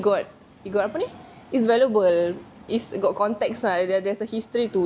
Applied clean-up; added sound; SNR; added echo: none; none; none; none.